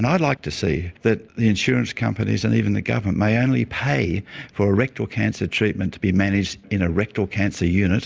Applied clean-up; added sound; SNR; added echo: none; none; none; none.